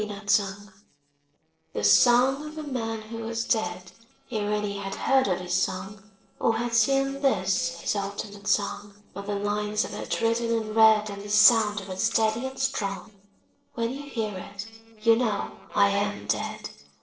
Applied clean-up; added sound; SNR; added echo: neural separator model SepFormer DNS4.